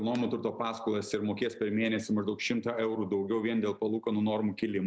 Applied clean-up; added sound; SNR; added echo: none; none; none; none.